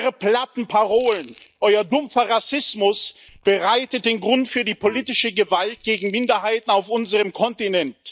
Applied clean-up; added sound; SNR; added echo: neural mask model DeepFilterNet 3.